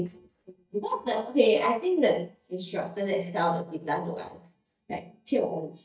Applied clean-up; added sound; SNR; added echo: neural mask model DeepFilterNet 3.